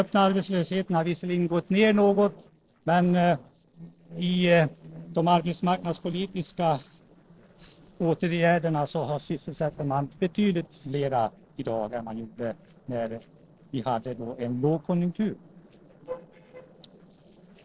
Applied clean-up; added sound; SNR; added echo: neural separator model SepFormer DNS4.